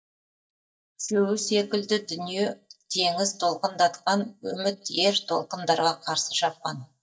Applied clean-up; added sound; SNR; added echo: neural mask model DeepFilterNet 3.